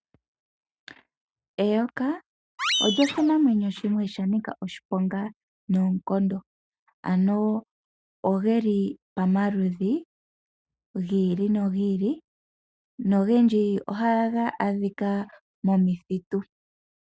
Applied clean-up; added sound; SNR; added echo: neural mask model RNNoise.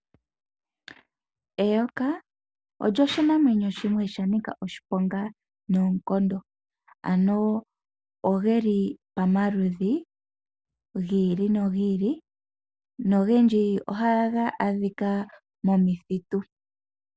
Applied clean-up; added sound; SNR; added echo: none; none; none; none.